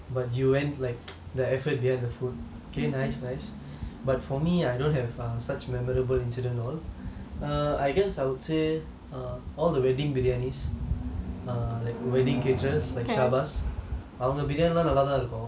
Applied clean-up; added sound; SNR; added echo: none; none; none; none.